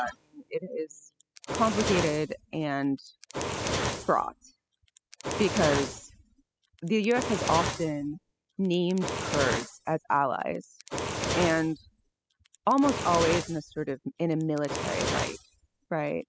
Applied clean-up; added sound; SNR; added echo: classical method spectral subtraction.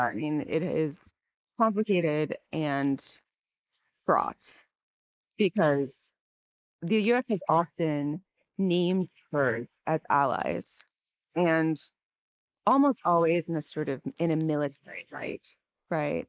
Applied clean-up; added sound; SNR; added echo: neural mask model Resemble Enhance denoiser.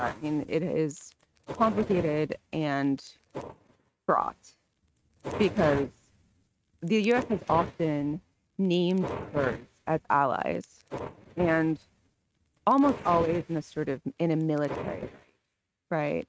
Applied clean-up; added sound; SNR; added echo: neural mask model RNNoise.